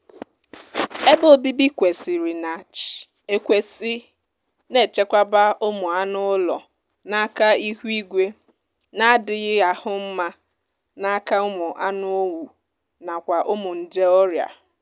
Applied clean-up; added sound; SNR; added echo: none; none; none; none.